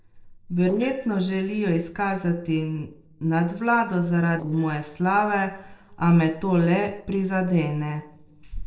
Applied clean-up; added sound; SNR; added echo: neural separator model SepFormer DNS4.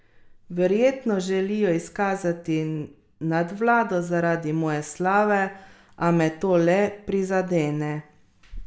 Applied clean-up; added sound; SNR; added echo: none; none; none; none.